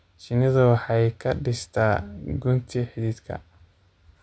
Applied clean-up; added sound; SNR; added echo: none; none; none; none.